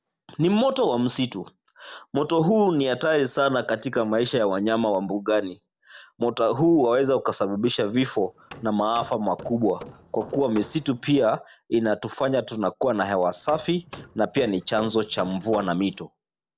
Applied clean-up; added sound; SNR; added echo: neural separator model SepFormer DNS4.